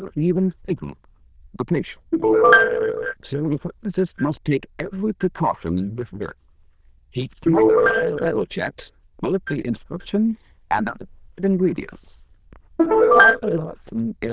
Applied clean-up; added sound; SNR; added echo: neural diffusion model UNIVERSE++.